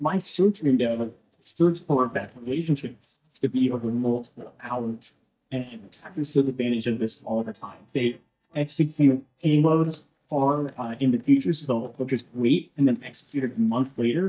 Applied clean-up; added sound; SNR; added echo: neural mask model DeepFilterNet 3.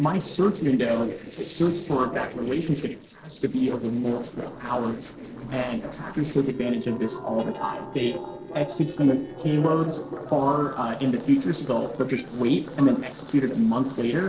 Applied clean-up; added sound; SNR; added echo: neural separator model SepFormer DNS4.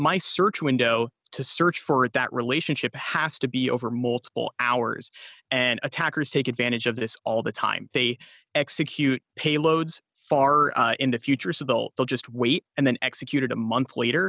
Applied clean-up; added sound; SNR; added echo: none; none; none; none.